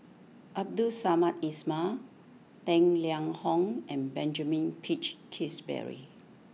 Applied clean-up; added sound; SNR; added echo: none; none; none; none.